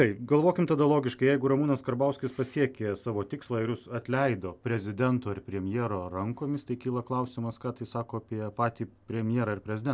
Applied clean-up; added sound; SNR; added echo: none; none; none; none.